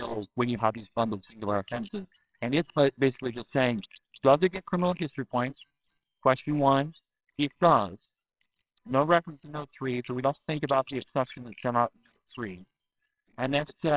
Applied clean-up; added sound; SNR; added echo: neural separator model SepFormer WHAMR!.